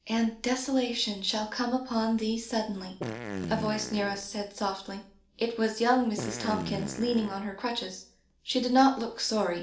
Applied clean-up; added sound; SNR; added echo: none; Fart; 8 dB; reverberation time 0.4 s.